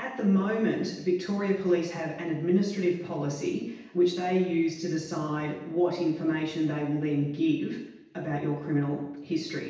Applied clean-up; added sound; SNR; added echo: none; none; none; reverberation time 0.9 s.